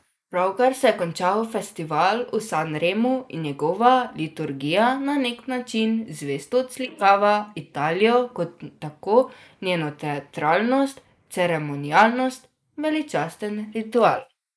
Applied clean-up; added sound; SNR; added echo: neural mask model Resemble Enhance denoiser.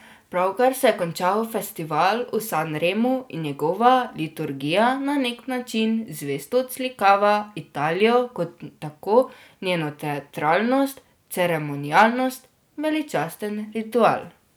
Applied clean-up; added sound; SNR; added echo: none; none; none; none.